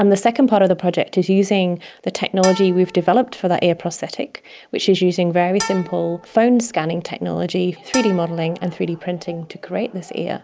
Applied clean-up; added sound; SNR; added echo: none; Bowed string instrument; 14 dB; none.